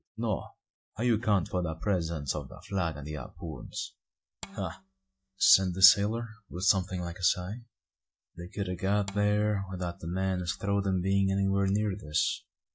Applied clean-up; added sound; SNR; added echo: neural mask model DeepFilterNet 3.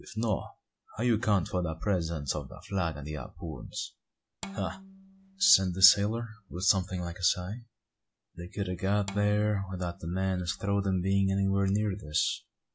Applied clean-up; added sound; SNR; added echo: none; Bowed string instrument; 19 dB; none.